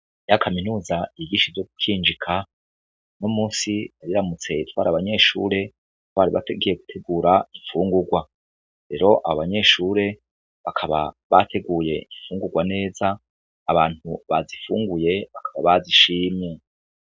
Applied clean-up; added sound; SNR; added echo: none; none; none; none.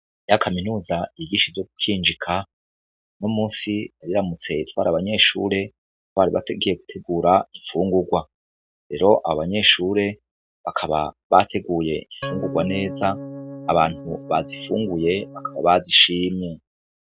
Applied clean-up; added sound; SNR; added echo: none; Organ; 11 dB; none.